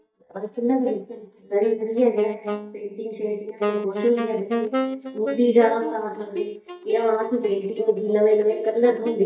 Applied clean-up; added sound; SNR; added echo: neural mask model DeepFilterNet 3.